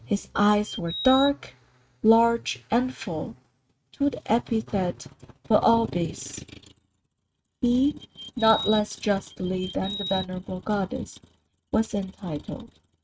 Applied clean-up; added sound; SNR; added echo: neural mask model RNNoise.